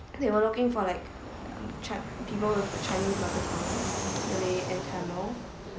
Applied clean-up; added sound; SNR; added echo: none; Fixed-wing aircraft, airplane; 4 dB; none.